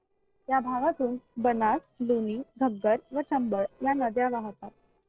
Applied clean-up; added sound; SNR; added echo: neural separator model SepFormer DNS4.